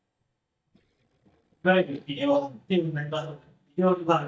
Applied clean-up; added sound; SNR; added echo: neural mask model DeepFilterNet 3.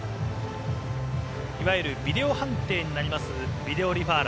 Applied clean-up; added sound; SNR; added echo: none; none; none; none.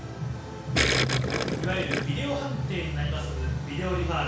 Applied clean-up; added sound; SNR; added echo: none; Gurgling; -1 dB; reverberation time 0.6 s.